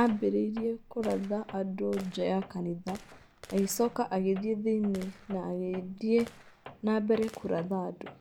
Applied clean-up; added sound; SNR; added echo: none; Tools + Gunshot, gunfire; 18 dB; none.